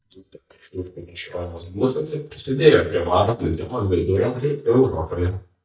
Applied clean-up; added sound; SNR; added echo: neural mask model DeepFilterNet 3.